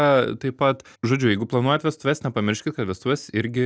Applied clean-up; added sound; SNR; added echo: none; none; none; none.